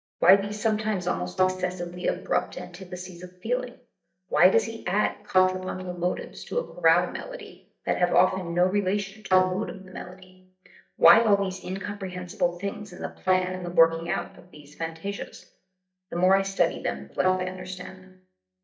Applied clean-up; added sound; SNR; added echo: neural mask model DeepFilterNet 3.